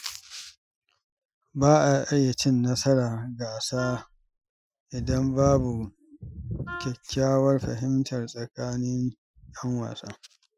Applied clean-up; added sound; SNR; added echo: classical method Wiener filter.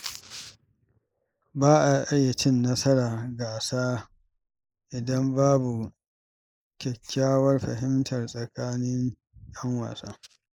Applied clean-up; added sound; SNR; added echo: neural mask model Resemble Enhance denoiser.